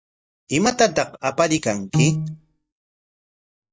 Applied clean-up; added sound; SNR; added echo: neural mask model DeepFilterNet 3.